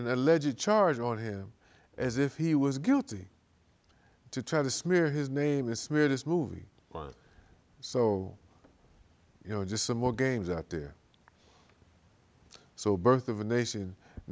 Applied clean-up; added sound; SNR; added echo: none; none; none; none.